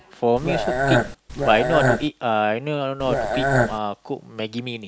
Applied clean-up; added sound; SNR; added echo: none; Burping, eructation; -3 dB; none.